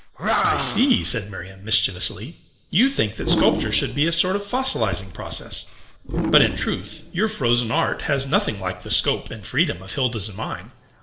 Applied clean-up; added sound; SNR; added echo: none; Animal; 9 dB; reverberation time 2.0 s.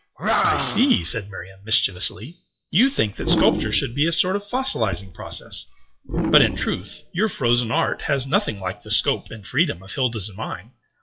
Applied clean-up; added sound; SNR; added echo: classical method WPE with log-MMSE.